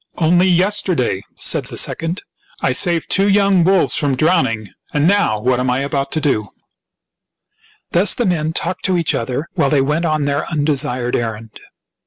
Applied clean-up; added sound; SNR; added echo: none; none; none; none.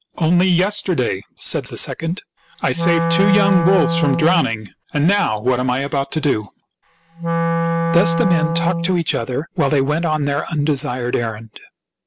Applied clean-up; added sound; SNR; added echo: none; Wind instrument, woodwind instrument; 1 dB; none.